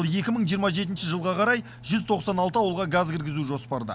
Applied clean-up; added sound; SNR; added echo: none; Engine; 20 dB; none.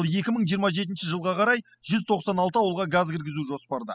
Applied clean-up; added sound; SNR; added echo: classical method spectral subtraction.